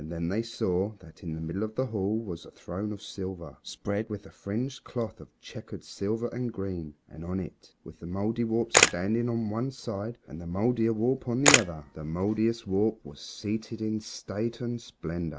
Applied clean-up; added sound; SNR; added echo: none; Camera; -3 dB; none.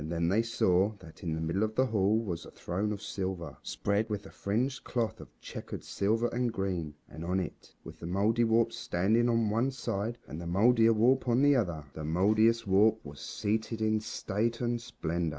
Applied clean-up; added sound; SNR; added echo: none; none; none; none.